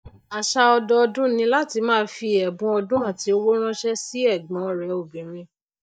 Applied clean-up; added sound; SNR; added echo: neural mask model DeepFilterNet 3.